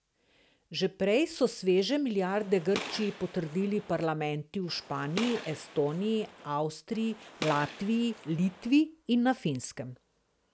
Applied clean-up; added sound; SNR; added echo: none; Gunshot, gunfire; 13 dB; none.